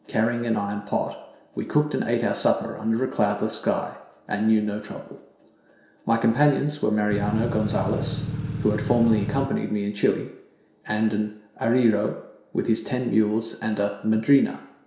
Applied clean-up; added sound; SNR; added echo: none; Engine / Truck / Car; 4 dB; reverberation time 0.7 s.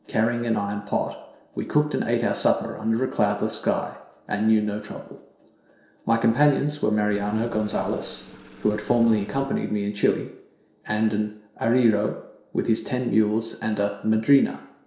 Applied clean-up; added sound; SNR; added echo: neural separator model SepFormer DNS4.